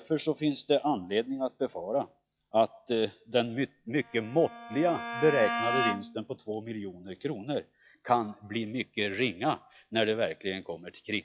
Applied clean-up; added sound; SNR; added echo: classical method log-MMSE.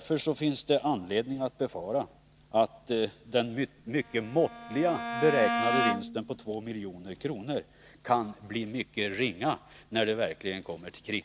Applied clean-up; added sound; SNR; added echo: none; Bowed string instrument; 3 dB; none.